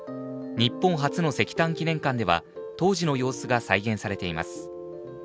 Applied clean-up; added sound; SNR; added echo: none; none; none; none.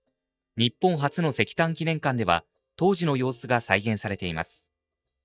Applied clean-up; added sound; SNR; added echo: neural mask model DeepFilterNet 3.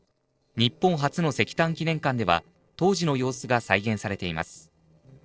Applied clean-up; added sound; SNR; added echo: neural separator model SepFormer DNS4.